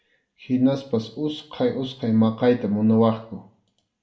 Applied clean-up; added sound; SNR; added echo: none; none; none; reverberation time 0.4 s.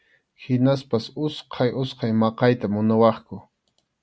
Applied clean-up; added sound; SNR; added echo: none; none; none; none.